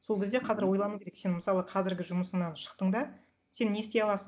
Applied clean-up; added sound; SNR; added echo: none; none; none; none.